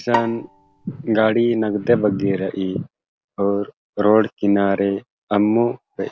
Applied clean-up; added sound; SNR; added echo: none; Bowed string instrument; 11 dB; none.